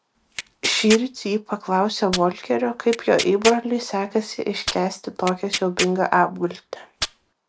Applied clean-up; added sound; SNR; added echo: none; Tearing; 10 dB; none.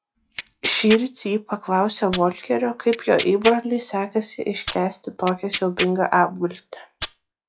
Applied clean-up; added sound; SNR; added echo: classical method log-MMSE.